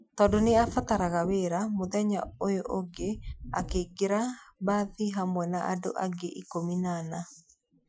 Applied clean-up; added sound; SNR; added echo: classical method Wiener filter.